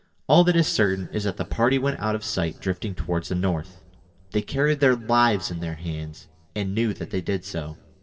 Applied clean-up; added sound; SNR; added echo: none; none; none; reverberation time 1.5 s.